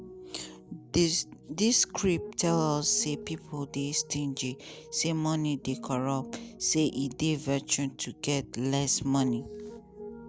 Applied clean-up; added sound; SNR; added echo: none; Piano; 15 dB; none.